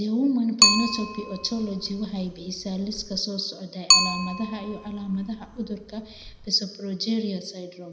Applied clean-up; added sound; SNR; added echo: none; Bicycle; -2 dB; reverberation time 0.7 s.